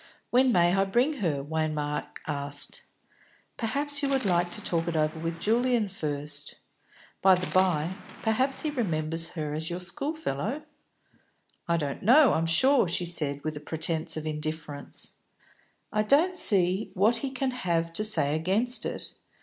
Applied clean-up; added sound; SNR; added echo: none; Waves, surf; 17 dB; none.